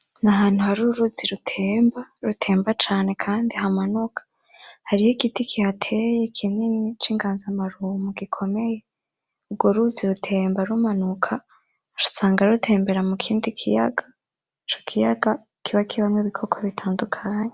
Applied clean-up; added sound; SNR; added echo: none; none; none; none.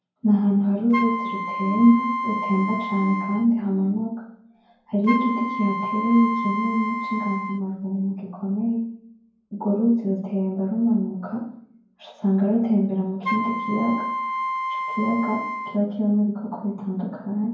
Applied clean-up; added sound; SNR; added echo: none; Wind instrument, woodwind instrument; 5 dB; reverberation time 0.9 s.